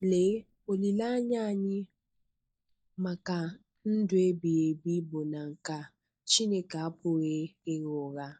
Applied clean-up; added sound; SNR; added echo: neural mask model DeepFilterNet 3.